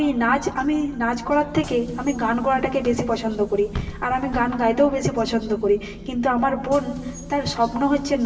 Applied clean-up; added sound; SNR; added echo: none; Bus / Engine; 14 dB; reverberation time 1.4 s.